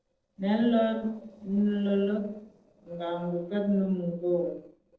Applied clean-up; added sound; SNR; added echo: neural separator model SepFormer DNS4.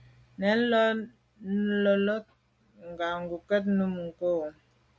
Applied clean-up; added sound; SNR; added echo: none; none; none; none.